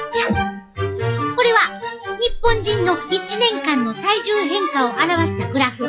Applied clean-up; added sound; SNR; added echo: classical method log-MMSE.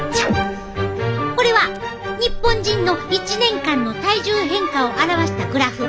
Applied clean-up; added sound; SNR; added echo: none; Crackle; 13 dB; none.